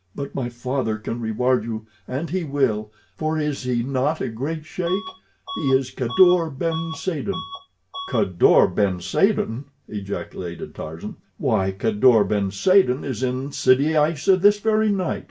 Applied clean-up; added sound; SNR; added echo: none; Bus / Alarm; 14 dB; reverberation time 0.2 s.